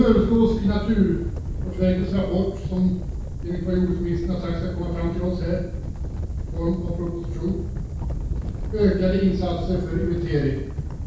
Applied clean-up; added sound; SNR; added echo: none; Animal; 4 dB; reverberation time 0.6 s.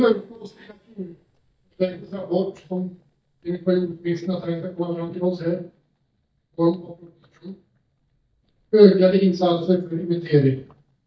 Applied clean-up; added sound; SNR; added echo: neural mask model DeepFilterNet 3.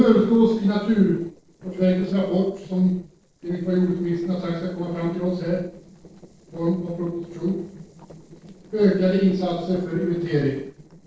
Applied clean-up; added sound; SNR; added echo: neural separator model SepFormer DNS4.